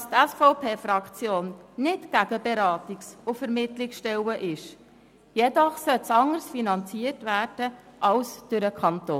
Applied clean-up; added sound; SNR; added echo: none; none; none; none.